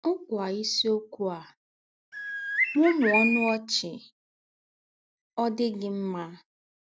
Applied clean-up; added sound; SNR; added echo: none; Bird; -1 dB; none.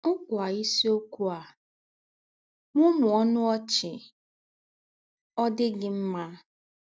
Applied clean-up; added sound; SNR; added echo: none; none; none; none.